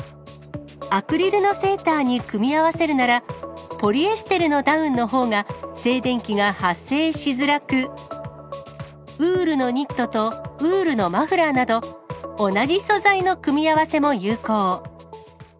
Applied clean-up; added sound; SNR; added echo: none; none; none; none.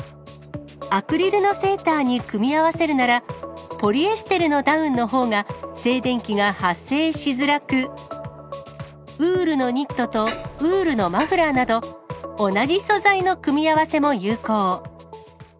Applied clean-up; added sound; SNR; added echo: none; Clock; 15 dB; none.